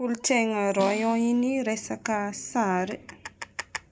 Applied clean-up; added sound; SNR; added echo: none; Snare drum; 14 dB; none.